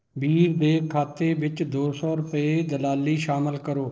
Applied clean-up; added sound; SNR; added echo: neural separator model SepFormer DNS4.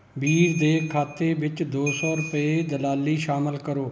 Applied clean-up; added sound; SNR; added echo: none; Ringtone / Bell; 10 dB; none.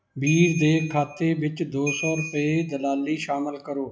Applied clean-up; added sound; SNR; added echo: classical method log-MMSE.